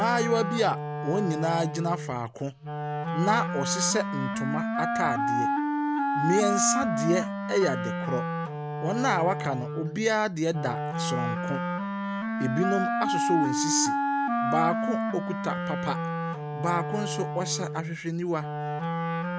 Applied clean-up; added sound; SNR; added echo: none; Wind instrument, woodwind instrument; 0 dB; none.